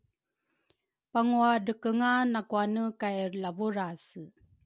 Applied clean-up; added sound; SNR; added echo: none; none; none; none.